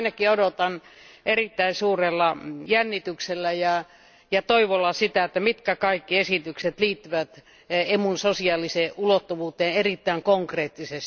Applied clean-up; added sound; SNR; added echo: none; none; none; none.